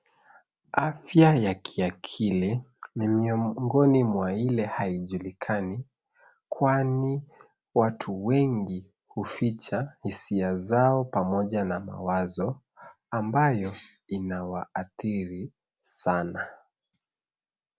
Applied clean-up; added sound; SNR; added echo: none; none; none; none.